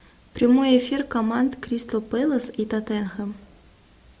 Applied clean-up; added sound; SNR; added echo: none; none; none; none.